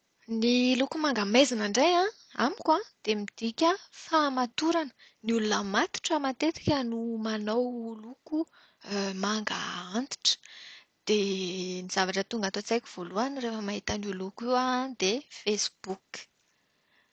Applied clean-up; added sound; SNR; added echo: none; none; none; none.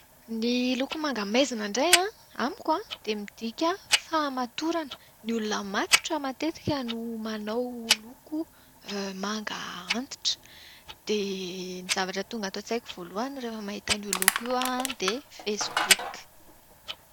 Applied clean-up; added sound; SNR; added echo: none; Tick-tock + Crushing; 2 dB; none.